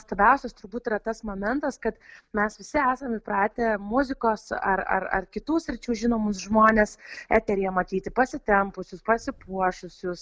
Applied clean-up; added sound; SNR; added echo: none; none; none; none.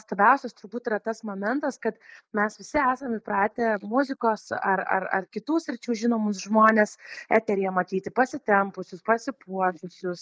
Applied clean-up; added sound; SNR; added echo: neural mask model Resemble Enhance denoiser.